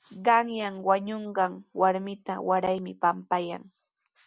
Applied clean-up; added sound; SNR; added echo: none; none; none; none.